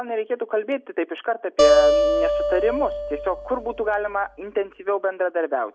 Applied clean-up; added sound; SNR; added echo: none; Acoustic guitar; -3 dB; none.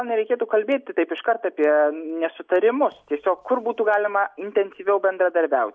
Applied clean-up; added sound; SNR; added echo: none; none; none; none.